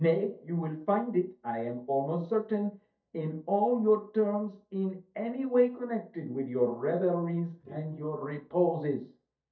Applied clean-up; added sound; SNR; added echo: neural mask model DeepFilterNet 3.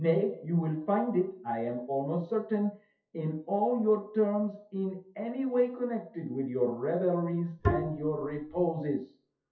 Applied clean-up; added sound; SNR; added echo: classical method WPE with log-MMSE.